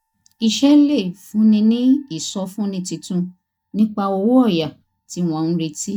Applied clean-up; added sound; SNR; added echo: neural mask model DeepFilterNet 3.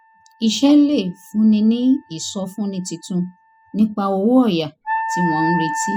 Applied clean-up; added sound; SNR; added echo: classical method spectral subtraction.